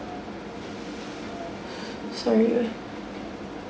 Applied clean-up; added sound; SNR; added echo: none; Wind instrument, woodwind instrument; 20 dB; none.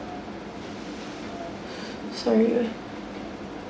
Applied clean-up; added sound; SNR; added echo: none; none; none; none.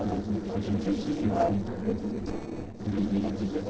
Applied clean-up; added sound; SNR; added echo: neural separator model SepFormer DNS4.